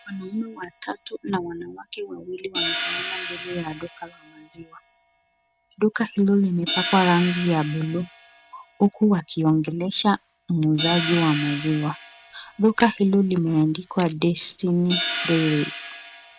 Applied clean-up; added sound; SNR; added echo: none; Hi-hat + Camera; 10 dB; none.